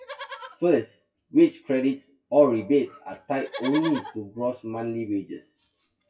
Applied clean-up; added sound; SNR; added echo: classical method WPE with log-MMSE.